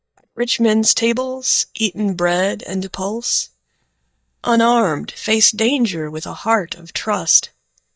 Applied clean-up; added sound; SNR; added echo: neural mask model DeepFilterNet 3.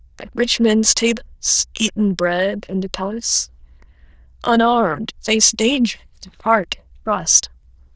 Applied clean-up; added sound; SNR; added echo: neural diffusion model UNIVERSE++.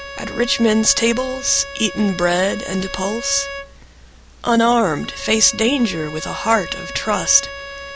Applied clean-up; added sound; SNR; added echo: none; Bowed string instrument; 13 dB; none.